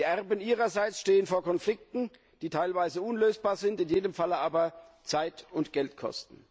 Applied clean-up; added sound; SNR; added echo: none; none; none; none.